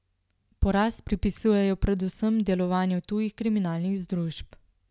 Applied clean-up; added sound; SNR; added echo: none; none; none; none.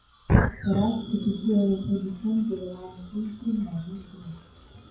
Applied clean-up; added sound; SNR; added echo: classical method WPE with log-MMSE.